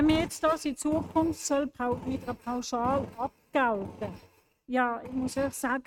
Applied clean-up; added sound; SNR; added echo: neural mask model RNNoise.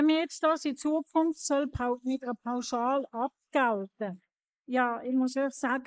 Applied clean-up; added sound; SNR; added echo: neural mask model Resemble Enhance denoiser.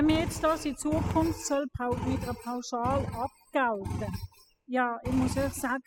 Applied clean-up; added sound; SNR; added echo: classical method spectral subtraction.